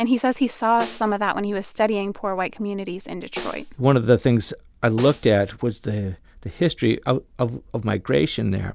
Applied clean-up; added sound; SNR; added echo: none; Snare drum; 17 dB; none.